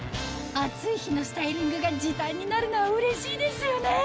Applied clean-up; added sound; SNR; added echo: none; none; none; none.